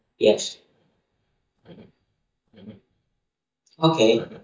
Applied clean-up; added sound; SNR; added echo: neural mask model DeepFilterNet 3.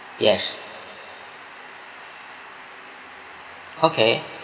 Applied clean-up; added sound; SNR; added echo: none; none; none; none.